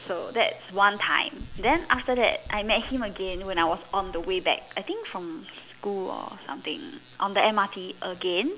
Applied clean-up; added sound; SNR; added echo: none; Writing; 13 dB; none.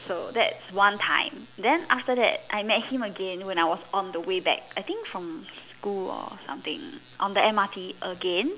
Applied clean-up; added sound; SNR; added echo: none; none; none; none.